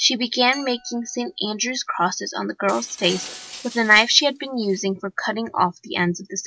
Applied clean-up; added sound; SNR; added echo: none; Shatter + Glass; 20 dB; none.